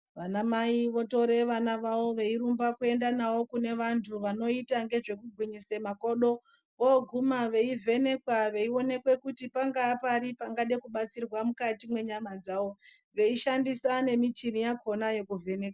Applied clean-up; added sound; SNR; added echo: none; none; none; none.